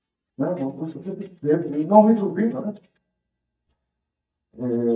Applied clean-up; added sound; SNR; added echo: neural mask model DeepFilterNet 3.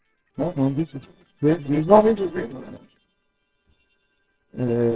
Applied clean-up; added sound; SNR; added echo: neural separator model SepFormer WHAMR!.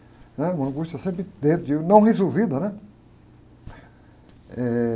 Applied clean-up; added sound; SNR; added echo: none; none; none; none.